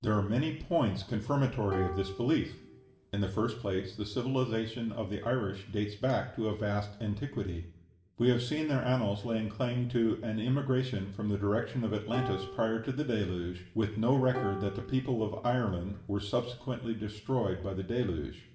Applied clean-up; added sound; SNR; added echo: none; Plucked string instrument; 12 dB; reverberation time 0.7 s.